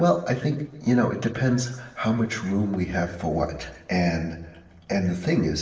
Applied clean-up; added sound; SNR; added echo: none; none; none; reverberation time 0.9 s.